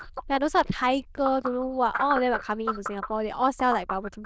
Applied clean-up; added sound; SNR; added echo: neural diffusion model UNIVERSE++.